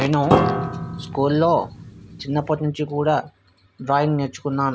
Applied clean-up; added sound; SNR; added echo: none; Piano; 2 dB; none.